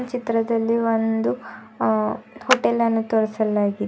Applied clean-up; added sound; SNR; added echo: none; Clapping; 8 dB; none.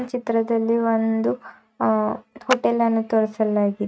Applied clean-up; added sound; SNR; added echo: neural mask model RNNoise.